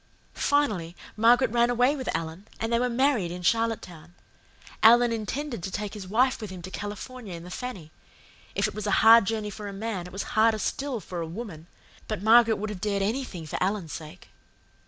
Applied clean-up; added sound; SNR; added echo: none; none; none; none.